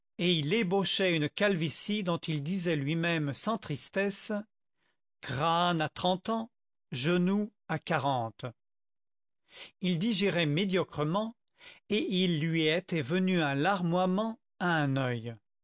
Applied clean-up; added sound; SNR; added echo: none; none; none; none.